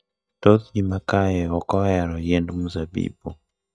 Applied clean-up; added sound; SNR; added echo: neural mask model DeepFilterNet 3.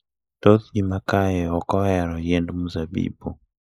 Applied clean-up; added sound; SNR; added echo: neural mask model Resemble Enhance denoiser.